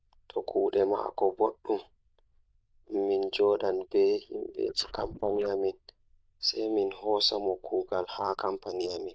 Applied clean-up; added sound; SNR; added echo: neural diffusion model UNIVERSE++.